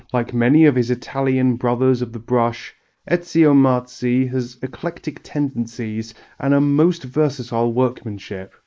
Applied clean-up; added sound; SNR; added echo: neural mask model Resemble Enhance denoiser.